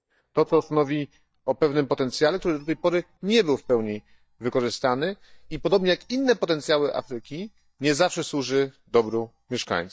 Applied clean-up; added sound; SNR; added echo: neural mask model DeepFilterNet 3.